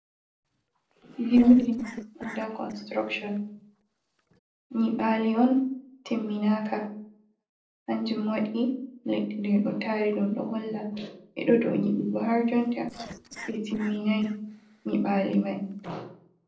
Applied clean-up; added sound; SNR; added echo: neural separator model SepFormer DNS4.